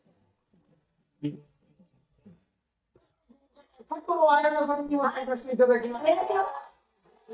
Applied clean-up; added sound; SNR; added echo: neural mask model DeepFilterNet 3.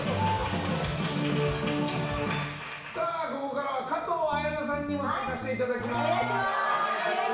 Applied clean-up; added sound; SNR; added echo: none; Guitar; 10 dB; reverberation time 0.6 s.